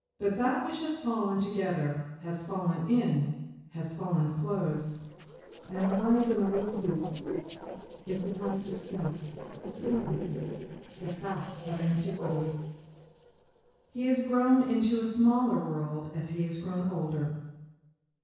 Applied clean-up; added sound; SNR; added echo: neural separator model SepFormer DNS4.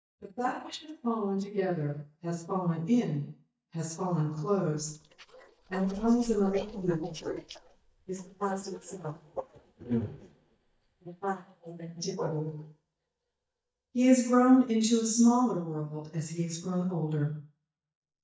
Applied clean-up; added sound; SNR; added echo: neural mask model DeepFilterNet 3.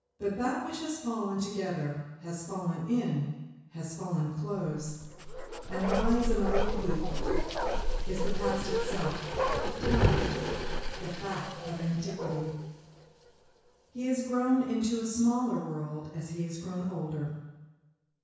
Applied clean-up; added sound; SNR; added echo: none; Bark; 1 dB; reverberation time 1.1 s.